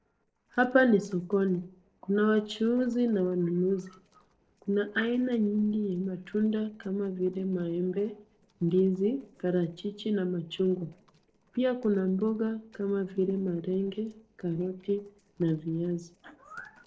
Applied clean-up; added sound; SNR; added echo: neural separator model SepFormer DNS4.